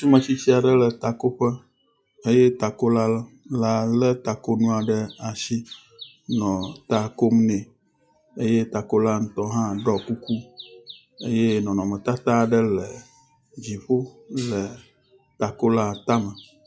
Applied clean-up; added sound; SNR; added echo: classical method log-MMSE.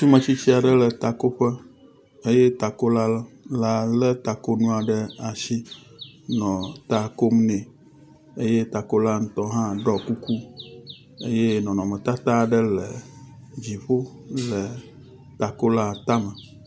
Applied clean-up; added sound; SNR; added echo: none; Bird; 19 dB; none.